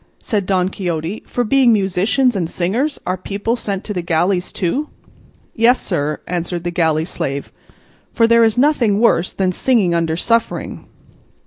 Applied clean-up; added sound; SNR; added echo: none; none; none; none.